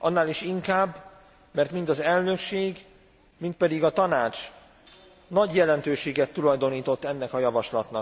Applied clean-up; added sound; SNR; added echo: none; none; none; none.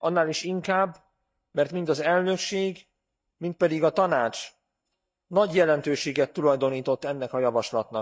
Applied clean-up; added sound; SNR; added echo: neural mask model DeepFilterNet 3.